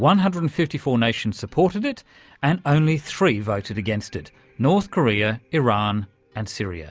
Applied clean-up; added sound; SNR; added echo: none; none; none; none.